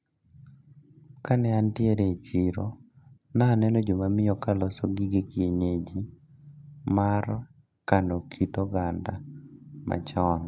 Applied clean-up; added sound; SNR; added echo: none; none; none; none.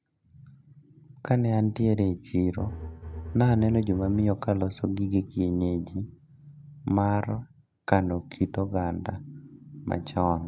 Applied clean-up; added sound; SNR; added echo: none; Bowed string instrument; 11 dB; none.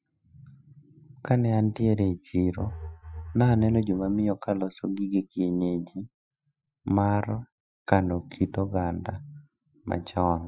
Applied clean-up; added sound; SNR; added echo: classical method Wiener filter.